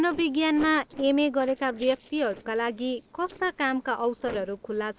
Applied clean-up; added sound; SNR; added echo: neural separator model SepFormer DNS4.